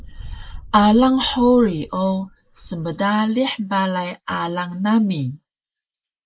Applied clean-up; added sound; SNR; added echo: neural mask model Resemble Enhance denoiser.